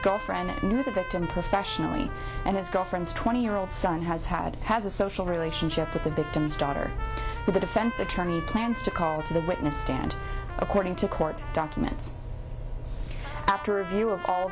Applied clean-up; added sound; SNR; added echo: none; Trumpet; 12 dB; none.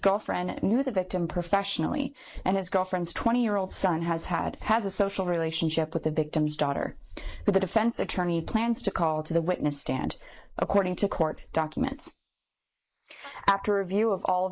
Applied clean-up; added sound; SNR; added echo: neural mask model Resemble Enhance denoiser.